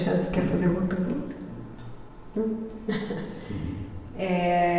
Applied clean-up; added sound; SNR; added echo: none; none; none; reverberation time 1.2 s.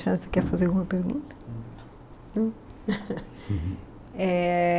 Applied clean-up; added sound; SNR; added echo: none; none; none; none.